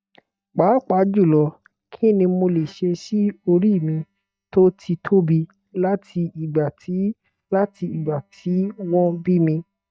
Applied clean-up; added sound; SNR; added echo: neural mask model DeepFilterNet 3.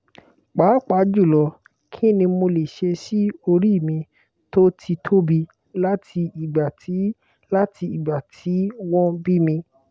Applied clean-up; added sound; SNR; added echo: none; none; none; none.